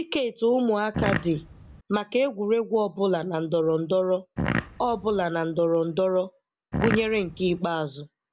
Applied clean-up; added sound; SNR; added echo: none; Fart; 4 dB; none.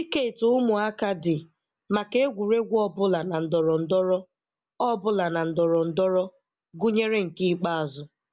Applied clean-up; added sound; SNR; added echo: none; none; none; none.